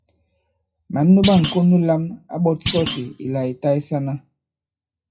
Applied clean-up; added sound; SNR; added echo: classical method WPE with log-MMSE.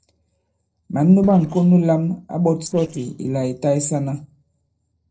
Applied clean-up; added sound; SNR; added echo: neural separator model SepFormer DNS4.